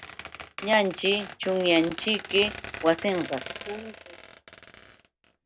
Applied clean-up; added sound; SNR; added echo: none; Squeak; 13 dB; none.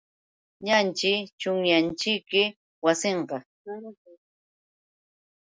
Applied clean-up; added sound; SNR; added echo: none; none; none; none.